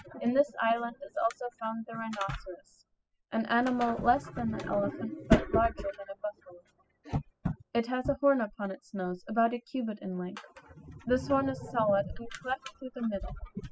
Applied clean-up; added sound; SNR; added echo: classical method spectral subtraction.